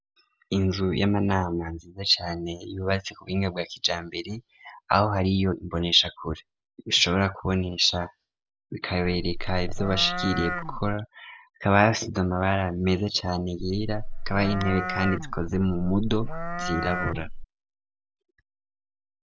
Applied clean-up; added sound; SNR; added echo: none; Livestock, farm animals, working animals; 3 dB; none.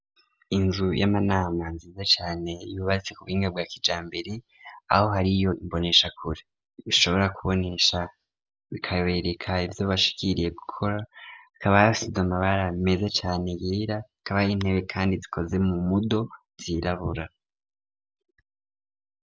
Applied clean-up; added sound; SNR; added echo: none; none; none; none.